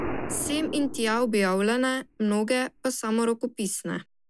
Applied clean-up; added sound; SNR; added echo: none; Explosion; 11 dB; none.